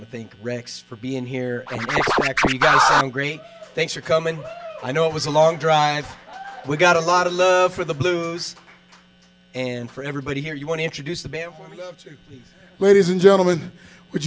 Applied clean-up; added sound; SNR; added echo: none; Scratching (performance technique); -3 dB; none.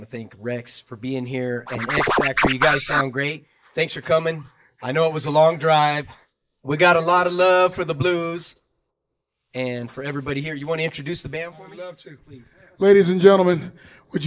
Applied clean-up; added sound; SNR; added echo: neural mask model Resemble Enhance denoiser.